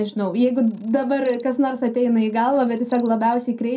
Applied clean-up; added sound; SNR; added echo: none; Camera; 11 dB; reverberation time 0.2 s.